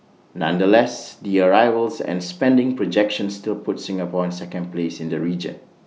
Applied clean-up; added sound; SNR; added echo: none; none; none; none.